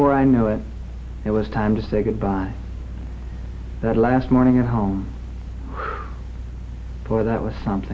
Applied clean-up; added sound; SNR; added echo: none; none; none; none.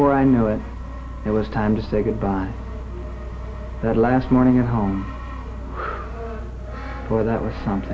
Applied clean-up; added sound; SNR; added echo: none; Brass instrument; 17 dB; none.